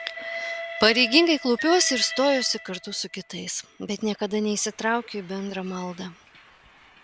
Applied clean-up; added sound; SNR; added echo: none; Train; 12 dB; none.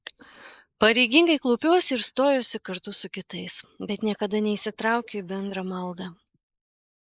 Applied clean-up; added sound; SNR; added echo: neural mask model Resemble Enhance denoiser.